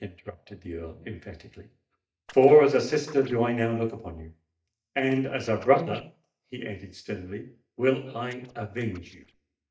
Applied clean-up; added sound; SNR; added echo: neural mask model DeepFilterNet 3.